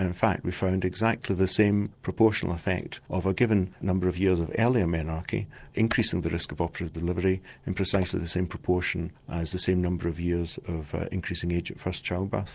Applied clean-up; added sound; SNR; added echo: neural separator model SepFormer DNS4.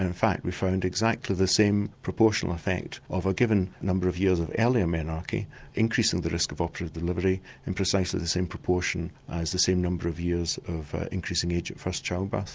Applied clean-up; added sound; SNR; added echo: none; none; none; none.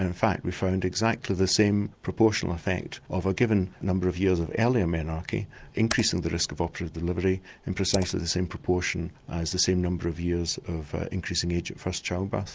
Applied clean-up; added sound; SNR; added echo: neural mask model Resemble Enhance denoiser.